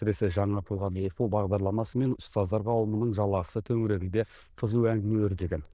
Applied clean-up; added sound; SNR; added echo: neural diffusion model UNIVERSE++.